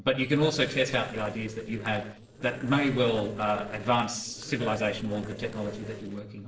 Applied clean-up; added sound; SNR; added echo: neural separator model SepFormer DNS4.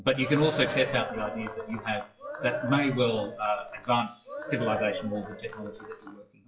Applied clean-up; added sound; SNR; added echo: classical method WPE with log-MMSE.